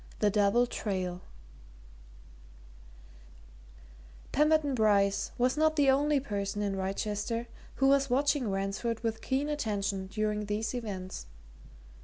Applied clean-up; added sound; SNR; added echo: none; none; none; none.